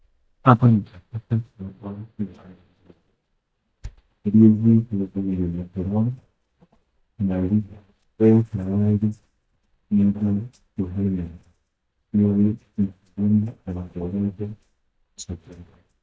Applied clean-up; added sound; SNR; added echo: neural mask model DeepFilterNet 3.